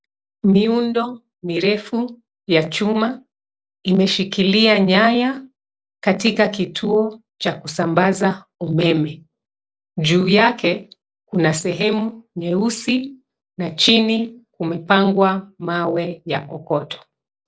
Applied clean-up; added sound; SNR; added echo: none; none; none; none.